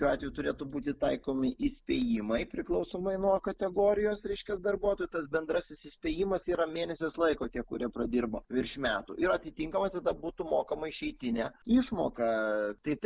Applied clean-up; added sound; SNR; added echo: none; none; none; none.